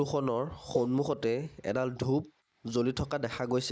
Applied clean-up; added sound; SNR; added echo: neural mask model Resemble Enhance denoiser.